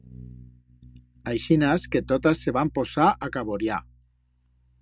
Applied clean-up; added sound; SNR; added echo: neural mask model RNNoise.